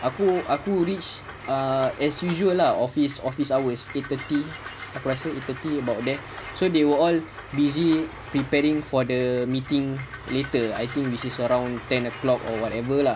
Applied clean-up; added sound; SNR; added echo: none; Train; 15 dB; none.